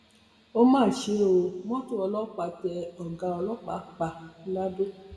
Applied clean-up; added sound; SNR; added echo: none; none; none; reverberation time 1.1 s.